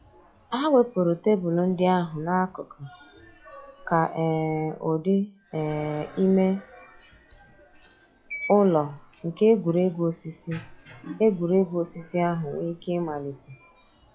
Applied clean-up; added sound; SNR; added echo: classical method log-MMSE.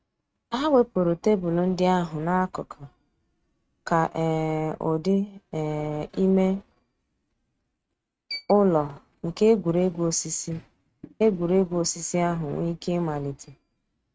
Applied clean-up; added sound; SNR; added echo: neural mask model RNNoise.